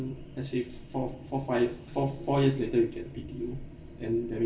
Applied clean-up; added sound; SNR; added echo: none; none; none; reverberation time 1.9 s.